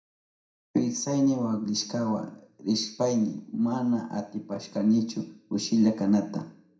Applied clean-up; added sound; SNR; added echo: none; none; none; reverberation time 0.5 s.